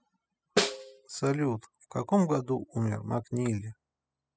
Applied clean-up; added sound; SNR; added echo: classical method spectral subtraction.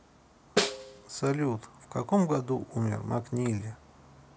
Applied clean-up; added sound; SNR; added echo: none; Snare drum; 3 dB; none.